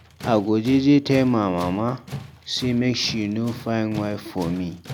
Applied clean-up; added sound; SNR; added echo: none; Tools; 16 dB; none.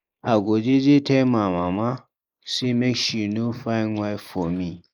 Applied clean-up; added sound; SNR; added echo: neural mask model Resemble Enhance denoiser.